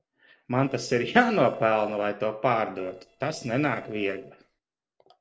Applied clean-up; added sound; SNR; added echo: neural separator model SepFormer DNS4.